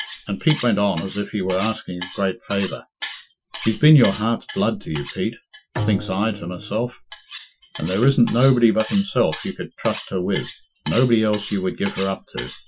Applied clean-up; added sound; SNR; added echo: classical method Wiener filter.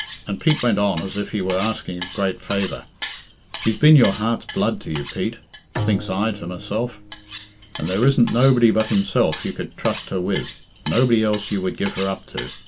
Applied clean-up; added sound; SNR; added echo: none; Cutlery, silverware + Bowed string instrument; 13 dB; none.